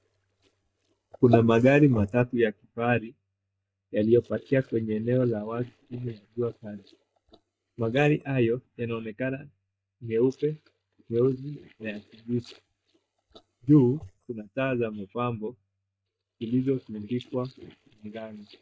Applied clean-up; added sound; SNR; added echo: neural mask model DeepFilterNet 3.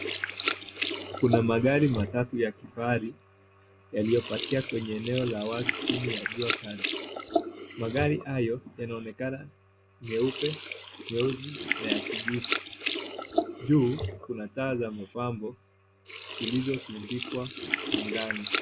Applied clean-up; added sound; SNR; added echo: none; Sink (filling or washing); -2 dB; none.